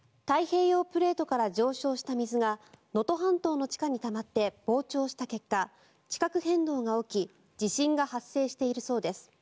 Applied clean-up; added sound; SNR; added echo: none; none; none; none.